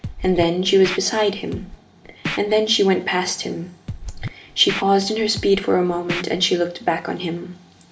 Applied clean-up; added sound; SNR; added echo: none; Scratching (performance technique); 11 dB; reverberation time 0.5 s.